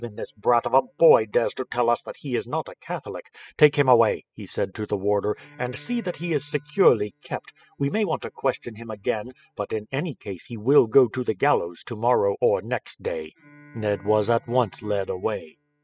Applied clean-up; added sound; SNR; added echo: classical method spectral subtraction.